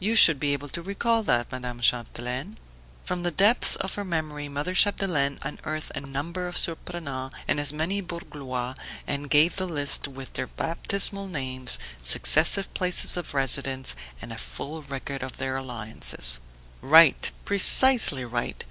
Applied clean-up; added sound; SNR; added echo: none; none; none; none.